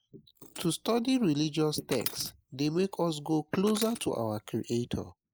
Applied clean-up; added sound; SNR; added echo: neural mask model Resemble Enhance denoiser.